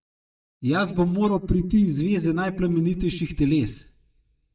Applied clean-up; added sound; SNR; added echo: neural mask model DeepFilterNet 3.